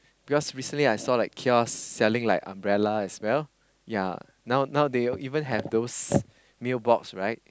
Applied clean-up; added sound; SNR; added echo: none; none; none; none.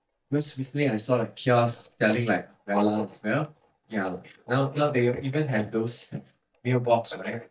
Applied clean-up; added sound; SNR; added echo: neural mask model DeepFilterNet 3.